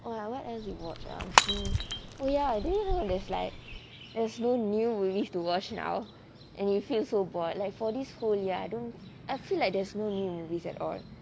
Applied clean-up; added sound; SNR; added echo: none; Shatter / Crushing; 0 dB; none.